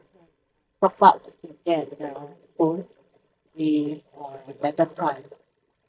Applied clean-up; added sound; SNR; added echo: neural mask model DeepFilterNet 3.